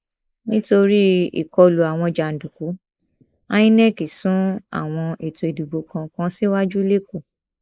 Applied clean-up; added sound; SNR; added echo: neural mask model Resemble Enhance denoiser.